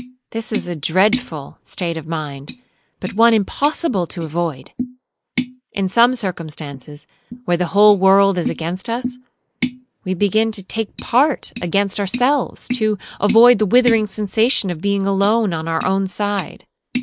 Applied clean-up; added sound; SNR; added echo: neural mask model Resemble Enhance denoiser.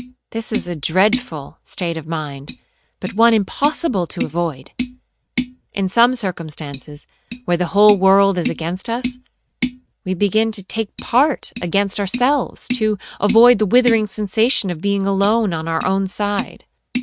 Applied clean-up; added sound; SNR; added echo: neural mask model RNNoise.